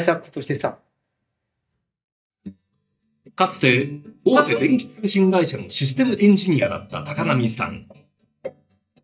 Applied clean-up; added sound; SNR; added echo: neural mask model DeepFilterNet 3.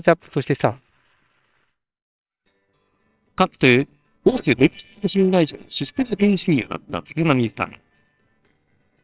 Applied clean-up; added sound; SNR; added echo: neural separator model SepFormer WHAMR!.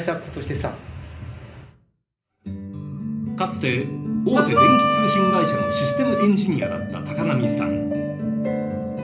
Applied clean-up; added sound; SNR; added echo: none; Harmonica; -3 dB; reverberation time 0.5 s.